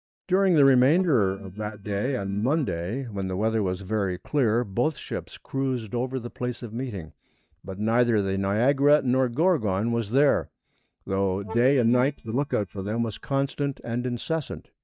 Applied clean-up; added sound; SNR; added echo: neural mask model DeepFilterNet 3.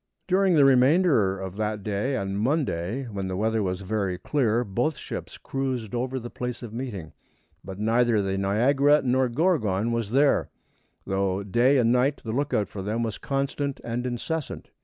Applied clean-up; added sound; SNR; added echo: none; none; none; none.